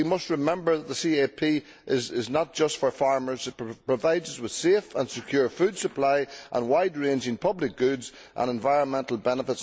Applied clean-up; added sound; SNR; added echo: none; none; none; none.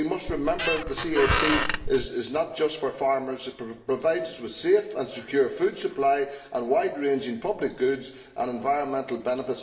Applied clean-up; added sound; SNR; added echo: none; Squeak; 0 dB; reverberation time 0.8 s.